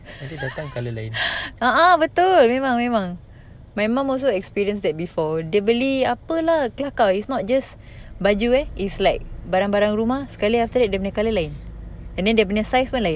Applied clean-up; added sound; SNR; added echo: none; none; none; none.